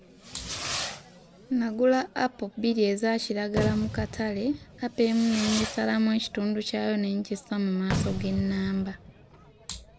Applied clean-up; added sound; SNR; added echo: none; Fireworks; 9 dB; none.